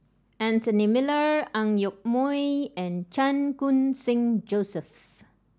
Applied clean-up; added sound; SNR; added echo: none; none; none; none.